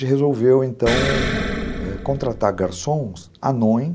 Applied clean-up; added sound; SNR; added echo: none; Explosion; 5 dB; none.